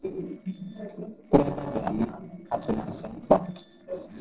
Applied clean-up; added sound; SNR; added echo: neural separator model SepFormer DNS4.